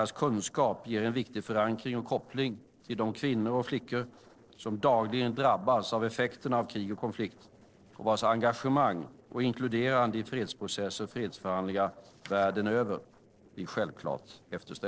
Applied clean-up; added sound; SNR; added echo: neural separator model SepFormer DNS4.